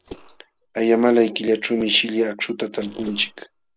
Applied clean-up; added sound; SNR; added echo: neural separator model SepFormer DNS4.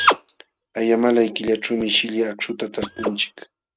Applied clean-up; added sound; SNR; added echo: neural mask model RNNoise.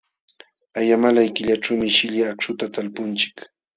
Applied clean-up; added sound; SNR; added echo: none; none; none; none.